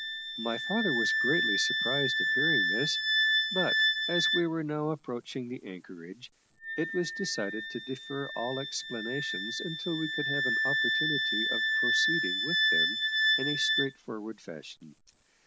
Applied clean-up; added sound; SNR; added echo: none; Wind instrument, woodwind instrument; -5 dB; none.